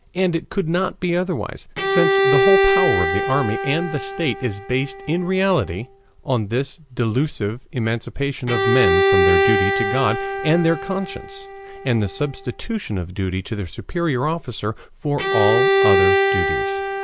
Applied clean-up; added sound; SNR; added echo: none; Bowed string instrument; 0 dB; none.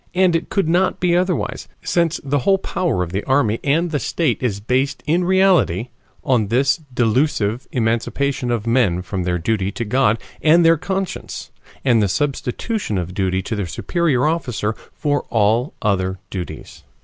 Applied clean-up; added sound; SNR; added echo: none; none; none; none.